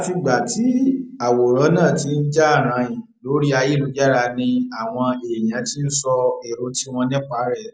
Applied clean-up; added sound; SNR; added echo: none; none; none; none.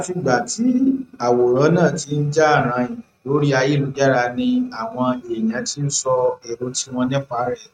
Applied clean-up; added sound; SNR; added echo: neural mask model RNNoise.